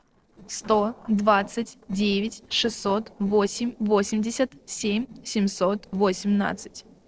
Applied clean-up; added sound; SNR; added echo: neural separator model SepFormer DNS4.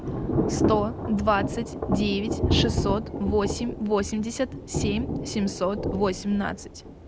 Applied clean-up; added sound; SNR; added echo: none; Thunder / Rain; 1 dB; none.